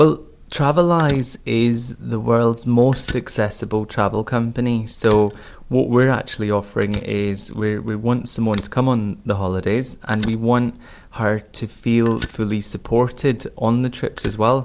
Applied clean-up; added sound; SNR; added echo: none; Fire; 17 dB; none.